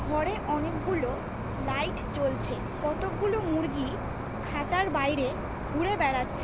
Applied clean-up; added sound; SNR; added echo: none; Cricket; 3 dB; none.